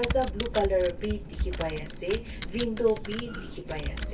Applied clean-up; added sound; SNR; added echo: none; Computer keyboard; 4 dB; reverberation time 0.2 s.